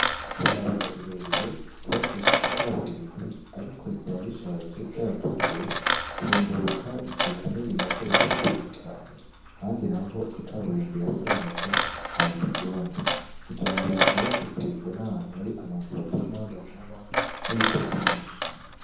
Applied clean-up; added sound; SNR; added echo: none; Coin (dropping); -1 dB; reverberation time 0.9 s.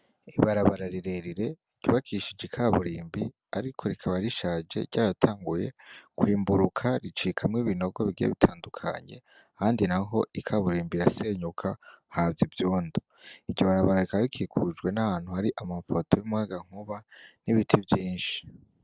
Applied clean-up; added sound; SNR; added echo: none; none; none; none.